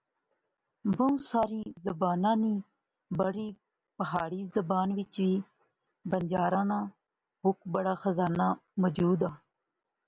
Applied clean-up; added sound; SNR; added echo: none; none; none; none.